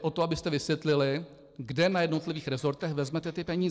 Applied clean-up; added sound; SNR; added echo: neural separator model SepFormer DNS4.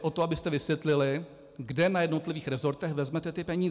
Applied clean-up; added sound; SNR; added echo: none; none; none; none.